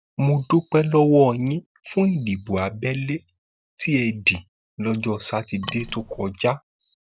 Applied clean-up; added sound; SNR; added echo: neural separator model SepFormer DNS4.